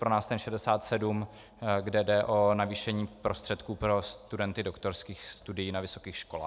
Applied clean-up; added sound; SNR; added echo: none; none; none; none.